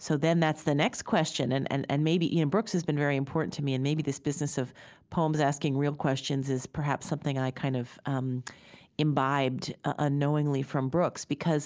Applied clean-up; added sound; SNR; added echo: none; none; none; none.